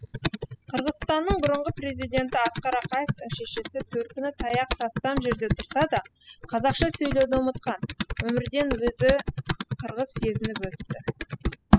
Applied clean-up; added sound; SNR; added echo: classical method spectral subtraction.